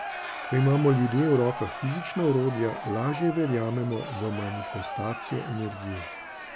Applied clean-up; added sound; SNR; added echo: none; Crowd; 10 dB; none.